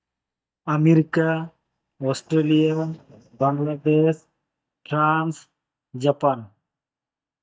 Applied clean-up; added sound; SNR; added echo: neural mask model DeepFilterNet 3.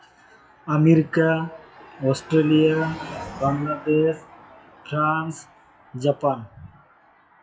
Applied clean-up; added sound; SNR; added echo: classical method WPE with log-MMSE.